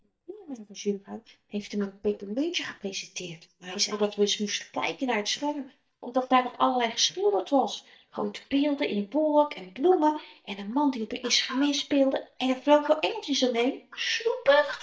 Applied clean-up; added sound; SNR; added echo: neural mask model DeepFilterNet 3.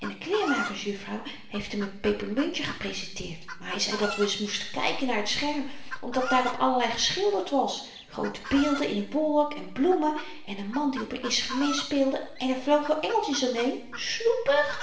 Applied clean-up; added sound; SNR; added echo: none; Chicken, rooster; 13 dB; reverberation time 0.8 s.